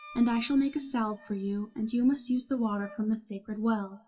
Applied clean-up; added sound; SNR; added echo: classical method WPE with log-MMSE.